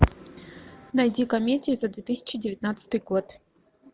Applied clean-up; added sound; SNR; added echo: none; none; none; none.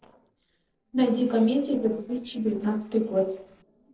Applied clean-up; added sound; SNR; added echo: neural separator model SepFormer DNS4.